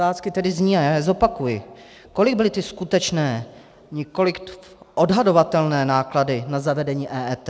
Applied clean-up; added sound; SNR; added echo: none; none; none; none.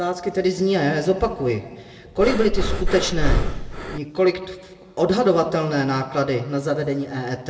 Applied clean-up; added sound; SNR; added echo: none; Breathing; -1 dB; reverberation time 1.4 s.